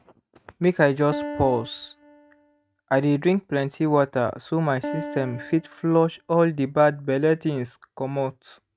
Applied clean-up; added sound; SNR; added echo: neural mask model RNNoise.